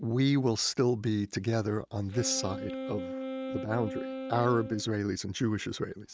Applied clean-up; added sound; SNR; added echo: neural mask model RNNoise.